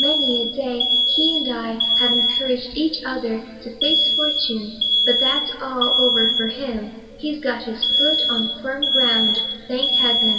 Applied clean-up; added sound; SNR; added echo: none; Alarm; -4 dB; reverberation time 2.2 s.